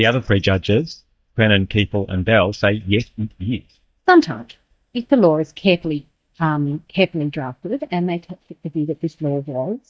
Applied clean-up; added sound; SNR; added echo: neural mask model DeepFilterNet 3.